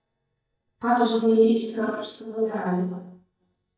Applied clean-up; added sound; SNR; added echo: neural mask model DeepFilterNet 3.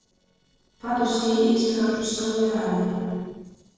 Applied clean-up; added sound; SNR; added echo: neural separator model SepFormer DNS4.